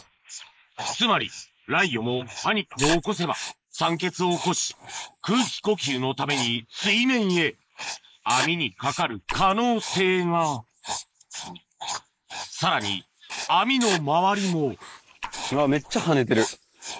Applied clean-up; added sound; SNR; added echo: neural mask model Resemble Enhance denoiser.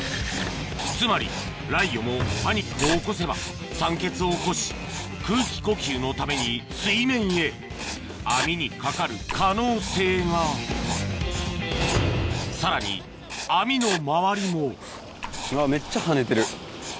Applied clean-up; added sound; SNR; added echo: none; Writing; 11 dB; none.